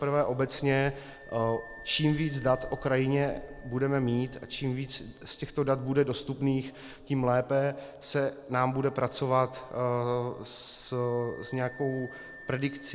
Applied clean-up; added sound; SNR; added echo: none; Gull, seagull + Wind instrument, woodwind instrument; 20 dB; none.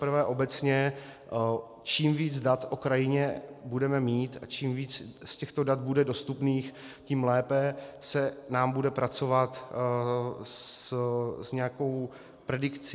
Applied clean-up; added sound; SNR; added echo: none; none; none; none.